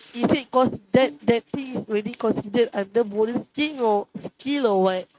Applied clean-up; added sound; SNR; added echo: neural mask model RNNoise.